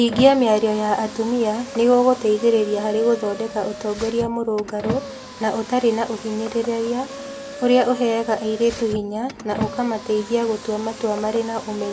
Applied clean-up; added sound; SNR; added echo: none; Car; 13 dB; reverberation time 0.9 s.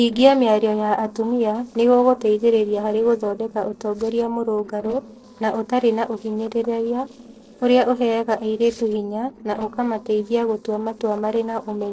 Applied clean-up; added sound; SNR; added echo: neural separator model SepFormer DNS4.